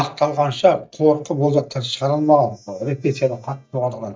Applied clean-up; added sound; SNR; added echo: neural mask model DeepFilterNet 3.